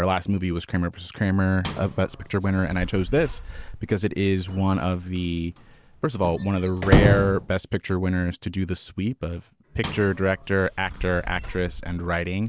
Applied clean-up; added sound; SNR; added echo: none; Squeak / Slam / Wood; 6 dB; none.